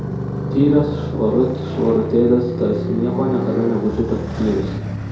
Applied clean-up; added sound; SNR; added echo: none; Motorcycle; 5 dB; reverberation time 2.3 s.